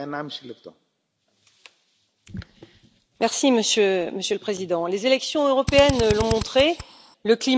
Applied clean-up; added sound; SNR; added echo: none; Drill; 6 dB; none.